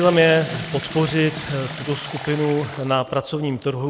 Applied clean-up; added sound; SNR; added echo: none; Sink (filling or washing) / Water tap, faucet; 10 dB; none.